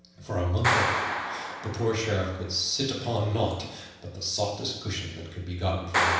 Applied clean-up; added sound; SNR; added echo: none; Clapping; 3 dB; reverberation time 0.9 s.